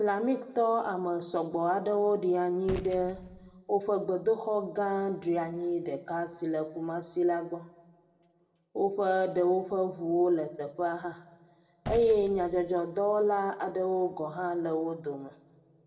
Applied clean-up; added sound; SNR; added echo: none; Gunshot, gunfire; 17 dB; reverberation time 1.2 s.